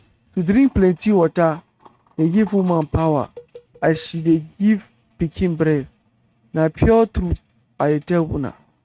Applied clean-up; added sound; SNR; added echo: neural mask model RNNoise.